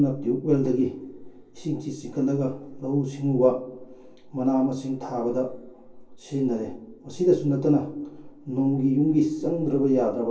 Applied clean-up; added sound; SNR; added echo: none; none; none; reverberation time 0.2 s.